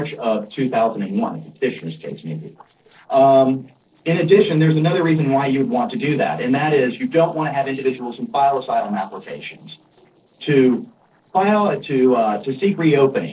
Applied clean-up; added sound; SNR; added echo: neural separator model SepFormer DNS4.